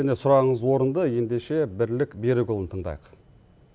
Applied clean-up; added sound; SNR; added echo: none; none; none; none.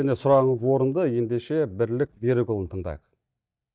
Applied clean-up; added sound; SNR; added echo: neural mask model DeepFilterNet 3.